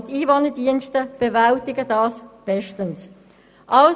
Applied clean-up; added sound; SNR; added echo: none; none; none; none.